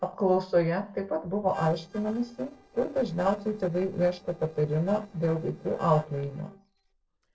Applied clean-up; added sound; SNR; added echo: neural separator model SepFormer DNS4.